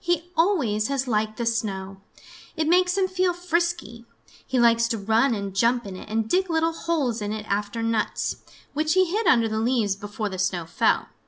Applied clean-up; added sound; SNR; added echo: none; none; none; none.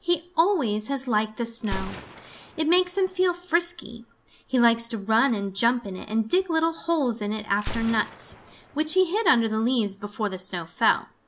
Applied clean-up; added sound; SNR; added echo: none; Gunshot, gunfire; 17 dB; none.